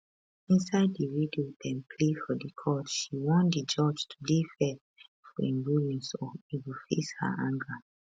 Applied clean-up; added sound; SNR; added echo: none; none; none; none.